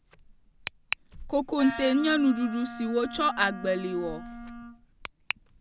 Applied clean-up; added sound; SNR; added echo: none; Wind instrument, woodwind instrument; 12 dB; none.